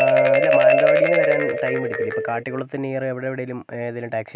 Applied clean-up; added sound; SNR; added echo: none; Marimba, xylophone; -5 dB; none.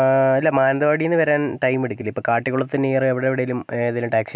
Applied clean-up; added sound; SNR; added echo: none; none; none; none.